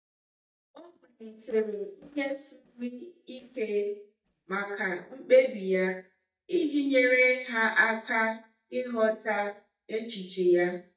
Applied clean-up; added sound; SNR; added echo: neural mask model DeepFilterNet 3.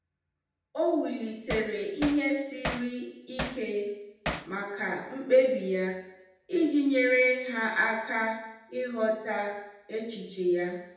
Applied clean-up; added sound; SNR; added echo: none; Hammer; 9 dB; reverberation time 0.8 s.